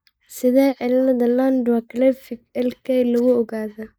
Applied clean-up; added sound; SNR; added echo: neural mask model Resemble Enhance denoiser.